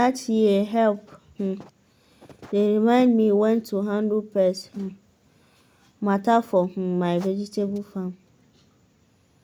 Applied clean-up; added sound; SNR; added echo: none; none; none; none.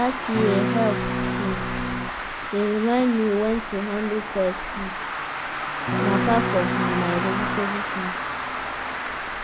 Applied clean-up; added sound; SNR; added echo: none; Electric guitar / Strum + Traffic noise, roadway noise; 0 dB; none.